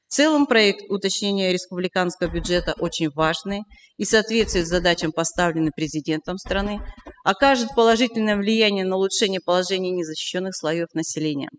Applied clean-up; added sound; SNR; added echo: classical method spectral subtraction.